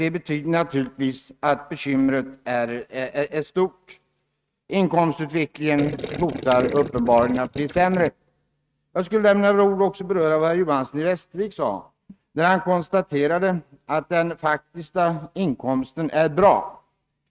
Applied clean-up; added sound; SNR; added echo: neural mask model RNNoise.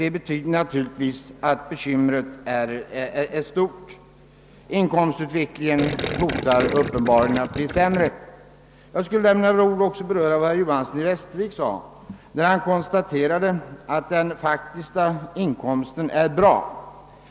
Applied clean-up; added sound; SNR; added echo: none; Gurgling; 6 dB; none.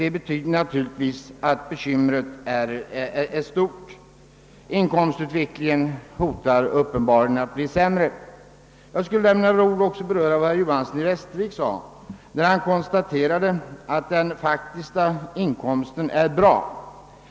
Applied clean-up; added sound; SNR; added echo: none; none; none; none.